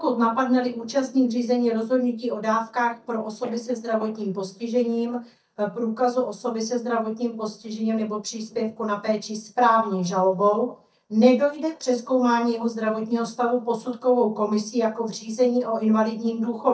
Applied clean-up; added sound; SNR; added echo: neural mask model DeepFilterNet 3.